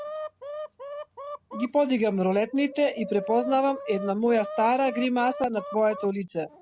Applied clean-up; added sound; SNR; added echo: none; Chicken, rooster; 12 dB; none.